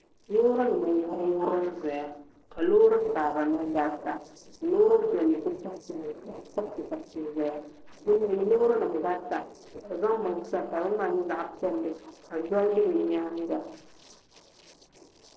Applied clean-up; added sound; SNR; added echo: neural separator model SepFormer DNS4.